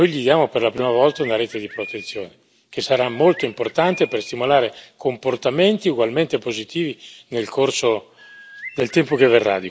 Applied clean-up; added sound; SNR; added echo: none; Bird; 17 dB; none.